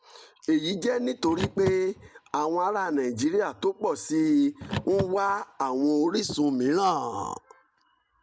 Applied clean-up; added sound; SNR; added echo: none; Car; 12 dB; none.